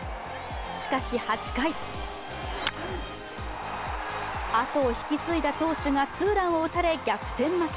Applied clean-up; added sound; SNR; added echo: none; Animal; 17 dB; none.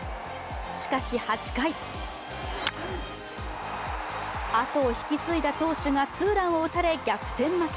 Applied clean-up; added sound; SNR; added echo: none; none; none; none.